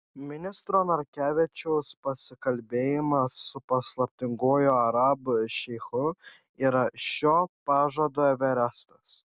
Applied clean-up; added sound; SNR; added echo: none; none; none; none.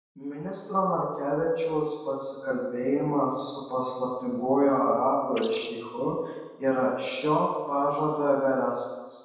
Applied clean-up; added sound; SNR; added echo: none; Bird; 14 dB; reverberation time 1.1 s.